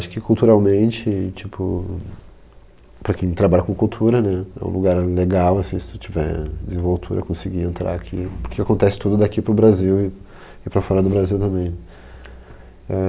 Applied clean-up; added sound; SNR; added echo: none; none; none; none.